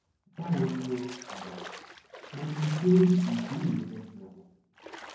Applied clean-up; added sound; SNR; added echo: none; Splash, splatter; 15 dB; reverberation time 0.9 s.